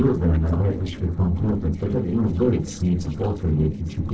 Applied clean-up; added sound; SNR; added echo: neural separator model SepFormer DNS4.